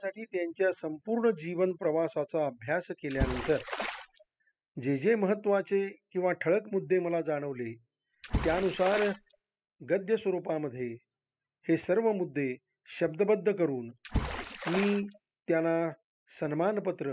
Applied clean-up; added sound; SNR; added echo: classical method spectral subtraction.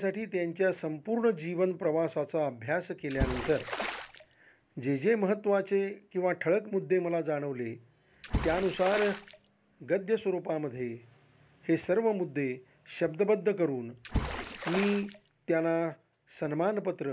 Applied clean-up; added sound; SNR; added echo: none; Water / Splash, splatter; 7 dB; none.